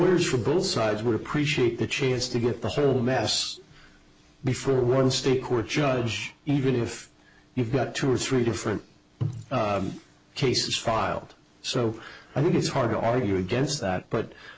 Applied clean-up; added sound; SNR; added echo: none; none; none; none.